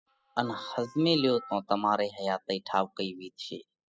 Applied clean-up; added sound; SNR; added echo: classical method spectral subtraction.